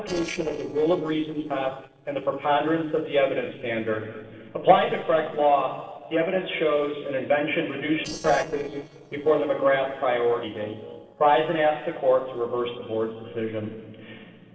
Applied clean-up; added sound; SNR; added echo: neural separator model SepFormer DNS4.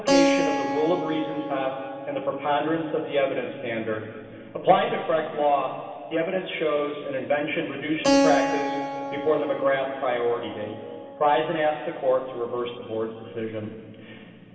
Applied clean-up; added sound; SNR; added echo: none; Keyboard (musical); 4 dB; reverberation time 2.4 s.